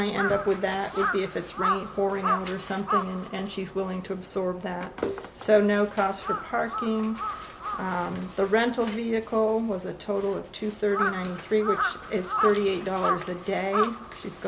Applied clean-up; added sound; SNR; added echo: none; Crow; 6 dB; none.